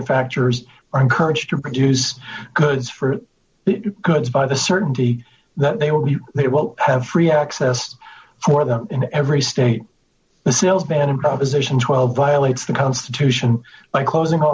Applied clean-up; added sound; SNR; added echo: none; none; none; none.